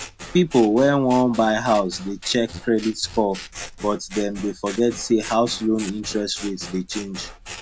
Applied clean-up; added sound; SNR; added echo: none; Scissors; 16 dB; none.